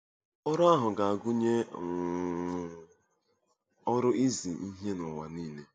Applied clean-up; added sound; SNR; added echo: none; none; none; none.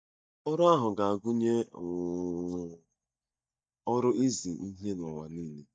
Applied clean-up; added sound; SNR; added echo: neural mask model DeepFilterNet 3.